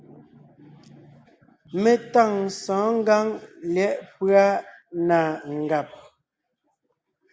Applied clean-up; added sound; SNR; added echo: none; none; none; none.